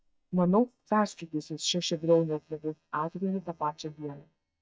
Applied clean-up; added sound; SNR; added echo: neural mask model DeepFilterNet 3.